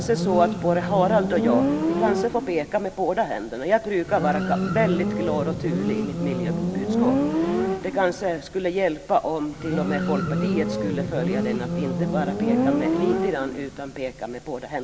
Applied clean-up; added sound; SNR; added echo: none; Motorcycle; 0 dB; none.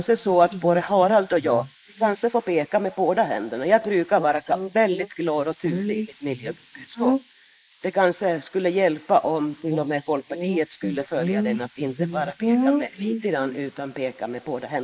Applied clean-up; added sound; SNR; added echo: neural mask model Resemble Enhance denoiser.